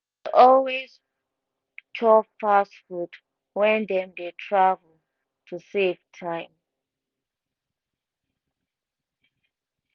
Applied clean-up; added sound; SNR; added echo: none; none; none; none.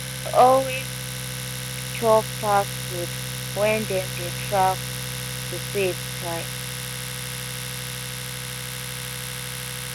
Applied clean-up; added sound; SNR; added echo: none; Domestic sounds, home sounds; 4 dB; none.